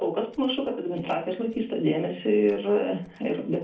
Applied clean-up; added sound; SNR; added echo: neural separator model SepFormer DNS4.